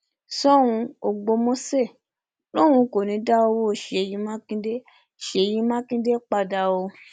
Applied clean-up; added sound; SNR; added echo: none; none; none; none.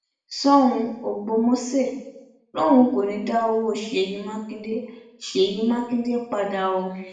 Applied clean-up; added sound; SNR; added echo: none; none; none; reverberation time 0.8 s.